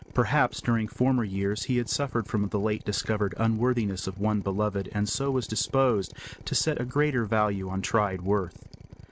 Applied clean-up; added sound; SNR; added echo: none; Drill; 18 dB; none.